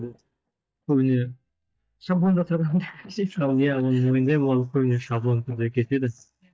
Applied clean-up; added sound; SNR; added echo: neural mask model DeepFilterNet 3.